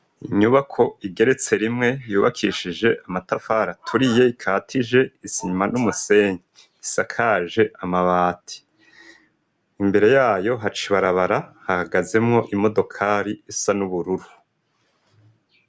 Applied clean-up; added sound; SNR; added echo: none; none; none; none.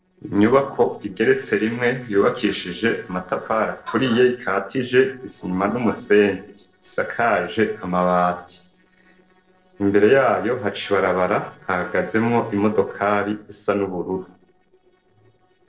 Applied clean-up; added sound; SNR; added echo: neural separator model SepFormer DNS4.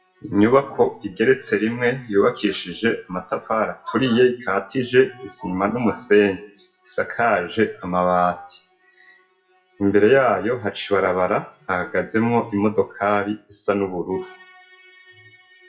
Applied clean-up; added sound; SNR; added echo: classical method WPE with log-MMSE.